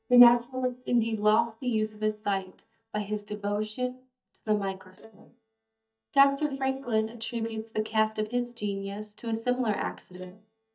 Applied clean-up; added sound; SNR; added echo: neural mask model DeepFilterNet 3.